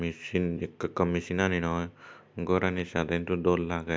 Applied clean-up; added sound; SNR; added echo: none; none; none; none.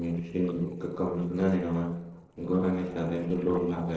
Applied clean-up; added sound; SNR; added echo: neural separator model SepFormer DNS4.